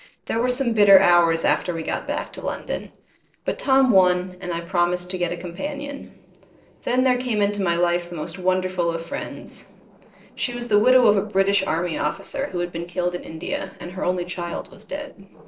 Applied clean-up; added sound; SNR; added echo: neural separator model SepFormer DNS4.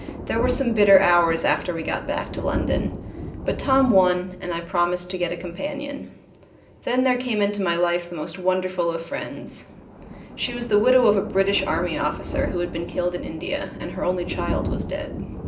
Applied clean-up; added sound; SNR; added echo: none; Thunder; 9 dB; reverberation time 0.5 s.